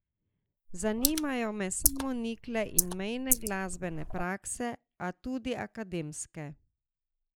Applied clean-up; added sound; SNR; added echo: neural mask model Resemble Enhance denoiser.